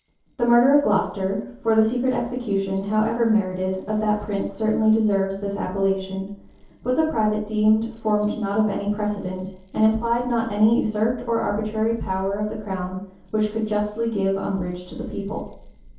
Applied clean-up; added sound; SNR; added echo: none; Rattle; 14 dB; reverberation time 0.6 s.